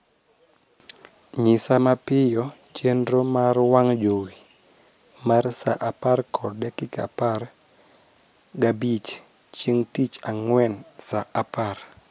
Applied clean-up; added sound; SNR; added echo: none; none; none; none.